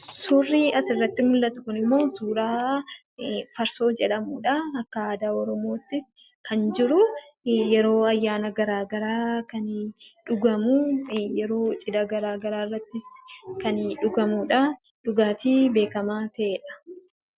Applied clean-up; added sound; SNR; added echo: none; none; none; none.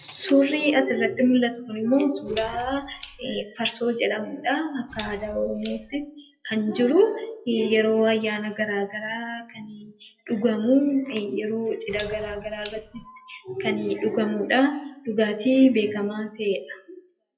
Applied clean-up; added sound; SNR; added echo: classical method WPE with log-MMSE.